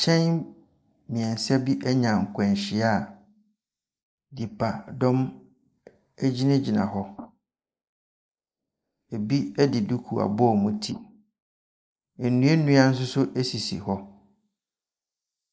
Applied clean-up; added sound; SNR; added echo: neural mask model Resemble Enhance denoiser.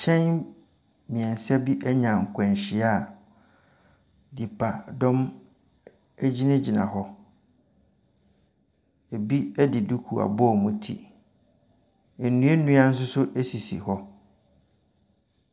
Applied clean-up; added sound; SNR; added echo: none; none; none; none.